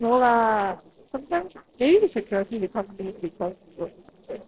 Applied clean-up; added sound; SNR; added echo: neural separator model SepFormer DNS4.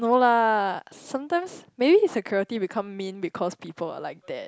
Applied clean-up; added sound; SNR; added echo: none; none; none; none.